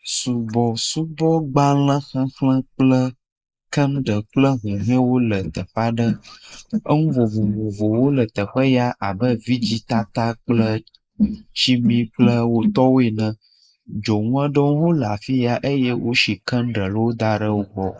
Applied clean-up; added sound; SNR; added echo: neural mask model Resemble Enhance denoiser.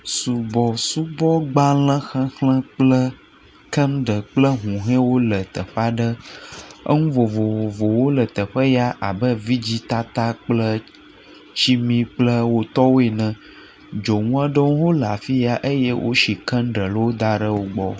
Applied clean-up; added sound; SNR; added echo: none; none; none; none.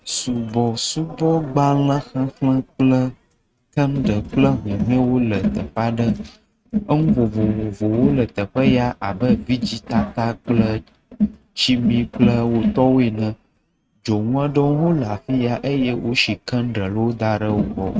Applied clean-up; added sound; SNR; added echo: neural mask model RNNoise.